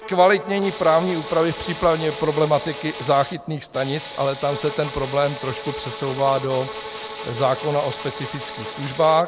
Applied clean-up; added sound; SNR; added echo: none; Bowed string instrument + Tools; 11 dB; none.